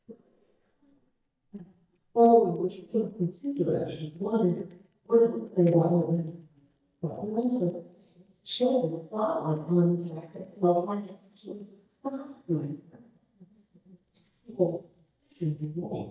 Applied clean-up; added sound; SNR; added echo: neural mask model DeepFilterNet 3.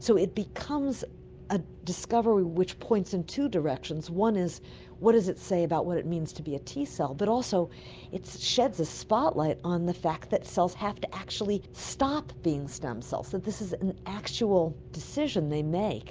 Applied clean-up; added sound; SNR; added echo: none; none; none; none.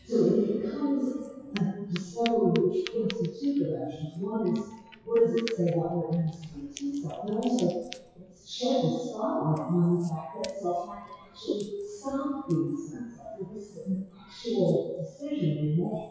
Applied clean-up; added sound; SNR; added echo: classical method WPE with log-MMSE.